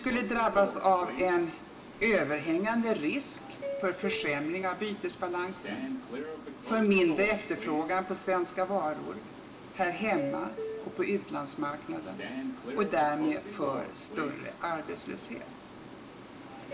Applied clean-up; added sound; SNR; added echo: none; Subway, metro, underground; 10 dB; reverberation time 0.2 s.